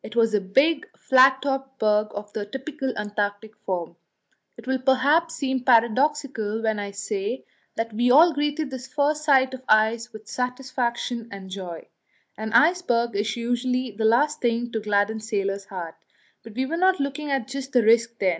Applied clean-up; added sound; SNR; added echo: none; none; none; none.